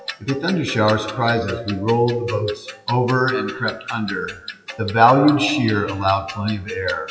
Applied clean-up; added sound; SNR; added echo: classical method WPE with log-MMSE.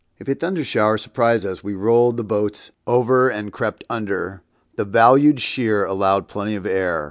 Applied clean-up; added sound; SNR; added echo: none; none; none; none.